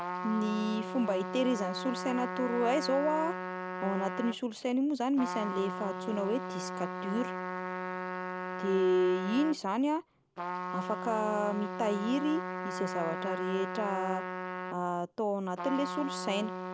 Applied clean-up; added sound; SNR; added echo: none; Trumpet; 6 dB; none.